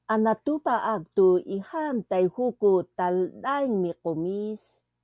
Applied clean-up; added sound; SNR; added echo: none; none; none; none.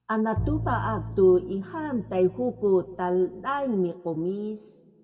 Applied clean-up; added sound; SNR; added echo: none; Bowed string instrument; 9 dB; reverberation time 1.2 s.